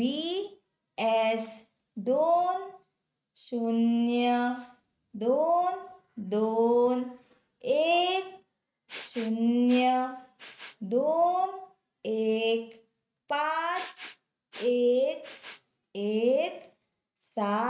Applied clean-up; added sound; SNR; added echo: neural mask model RNNoise.